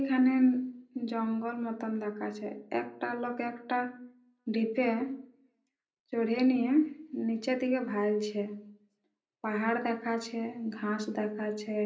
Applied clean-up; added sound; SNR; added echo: none; none; none; reverberation time 0.5 s.